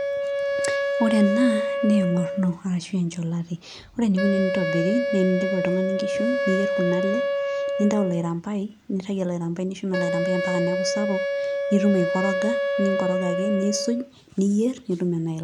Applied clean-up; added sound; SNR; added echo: none; Wind instrument, woodwind instrument; 2 dB; none.